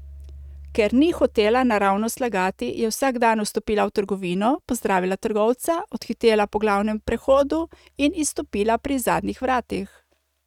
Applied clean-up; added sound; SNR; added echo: neural mask model RNNoise.